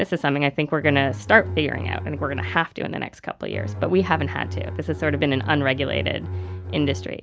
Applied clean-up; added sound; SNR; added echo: none; Bowed string instrument; 7 dB; none.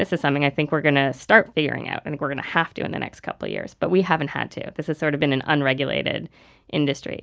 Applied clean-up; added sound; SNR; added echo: none; none; none; none.